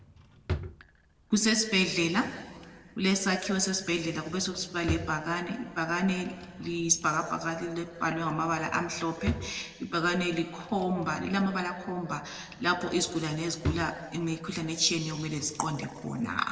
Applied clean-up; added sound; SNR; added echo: none; Drawer open or close; 13 dB; reverberation time 1.3 s.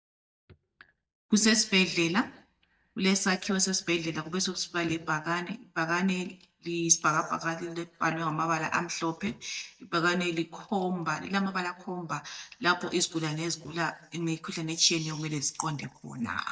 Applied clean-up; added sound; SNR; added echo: neural mask model DeepFilterNet 3.